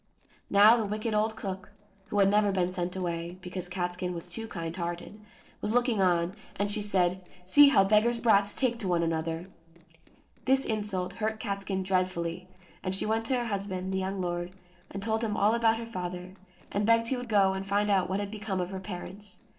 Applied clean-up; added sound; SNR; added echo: neural separator model SepFormer DNS4.